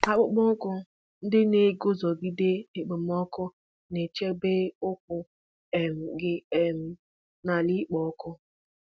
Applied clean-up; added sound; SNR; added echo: none; Telephone; 3 dB; none.